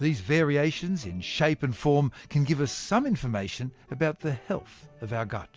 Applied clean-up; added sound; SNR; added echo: none; none; none; none.